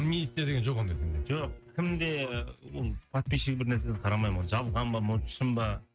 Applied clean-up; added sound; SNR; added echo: neural mask model RNNoise.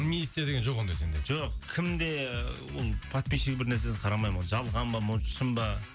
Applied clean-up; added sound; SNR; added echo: none; none; none; none.